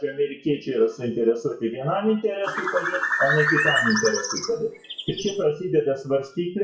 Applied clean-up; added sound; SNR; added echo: classical method WPE with log-MMSE.